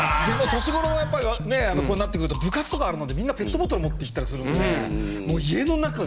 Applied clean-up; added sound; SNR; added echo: none; Drum kit; 5 dB; none.